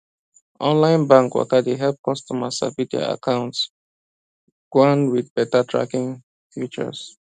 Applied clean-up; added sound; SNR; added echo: none; none; none; none.